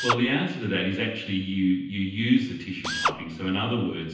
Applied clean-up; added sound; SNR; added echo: none; Drill; 8 dB; reverberation time 0.9 s.